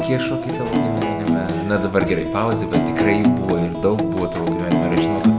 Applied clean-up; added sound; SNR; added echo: none; Acoustic guitar; -1 dB; none.